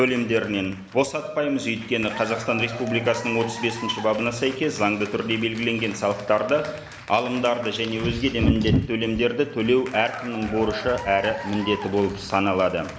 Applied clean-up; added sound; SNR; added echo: none; Applause / Cheering; 15 dB; none.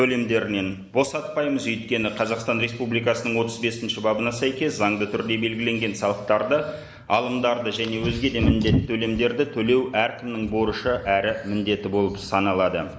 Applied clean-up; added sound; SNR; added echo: none; none; none; none.